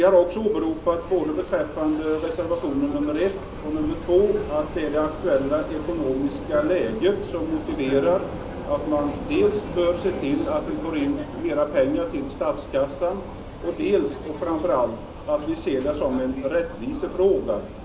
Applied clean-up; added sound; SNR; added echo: none; Vehicle; 11 dB; reverberation time 0.5 s.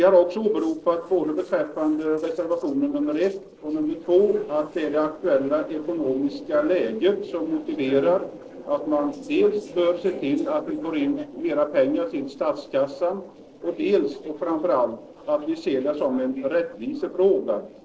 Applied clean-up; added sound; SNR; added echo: neural separator model SepFormer DNS4.